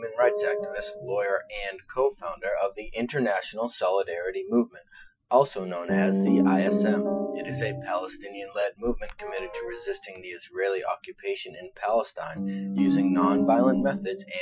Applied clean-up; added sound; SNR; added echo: classical method Wiener filter.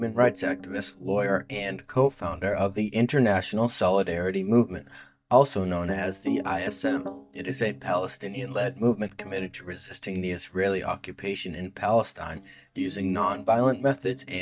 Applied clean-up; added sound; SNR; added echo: neural mask model DeepFilterNet 3.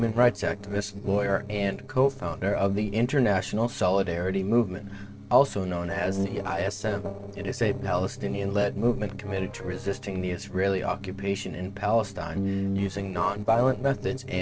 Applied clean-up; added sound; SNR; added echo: neural separator model SepFormer DNS4.